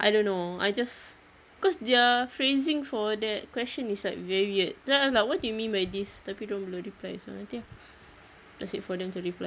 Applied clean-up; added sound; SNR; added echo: none; none; none; none.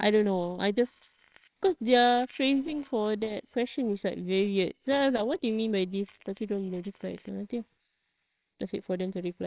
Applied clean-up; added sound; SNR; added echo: neural separator model SepFormer WHAMR!.